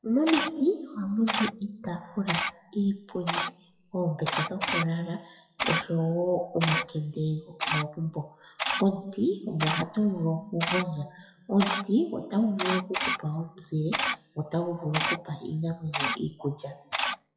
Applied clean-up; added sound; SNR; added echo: classical method WPE with log-MMSE.